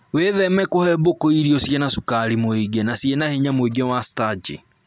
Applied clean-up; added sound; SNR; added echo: none; none; none; none.